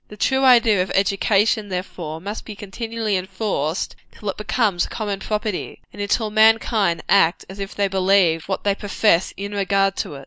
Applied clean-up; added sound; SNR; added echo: none; none; none; none.